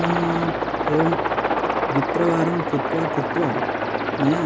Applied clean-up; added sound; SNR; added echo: none; Aircraft; -1 dB; none.